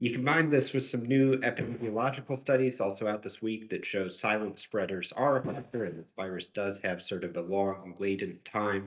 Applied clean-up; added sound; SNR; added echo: neural mask model DeepFilterNet 3.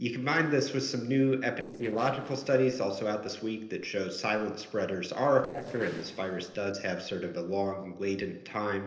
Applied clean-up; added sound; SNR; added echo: neural separator model SepFormer DNS4.